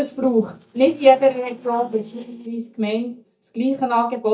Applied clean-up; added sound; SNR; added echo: neural mask model DeepFilterNet 3.